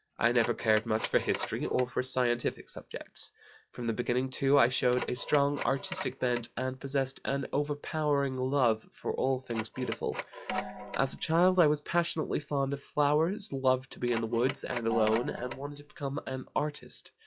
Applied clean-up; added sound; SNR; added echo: classical method log-MMSE.